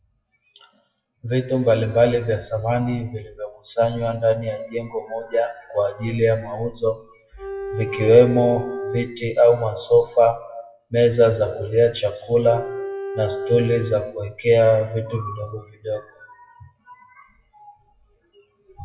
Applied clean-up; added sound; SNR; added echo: classical method WPE with log-MMSE.